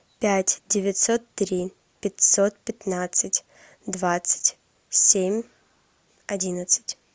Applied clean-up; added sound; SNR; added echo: none; none; none; none.